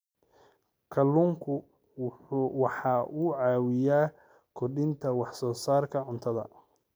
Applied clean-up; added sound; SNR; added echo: none; none; none; none.